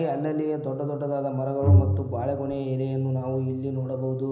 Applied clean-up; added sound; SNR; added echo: none; Bowed string instrument; -1 dB; reverberation time 0.9 s.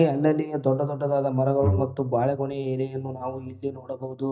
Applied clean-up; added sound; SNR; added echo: neural mask model DeepFilterNet 3.